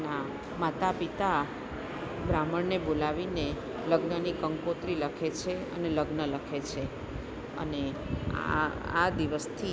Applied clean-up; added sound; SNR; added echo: none; none; none; none.